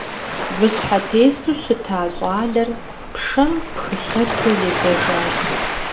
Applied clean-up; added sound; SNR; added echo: none; Waves, surf; 4 dB; reverberation time 0.7 s.